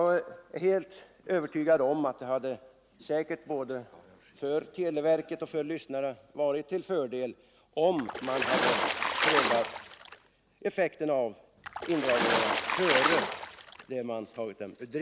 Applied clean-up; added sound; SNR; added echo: none; Water / Splash, splatter; -1 dB; none.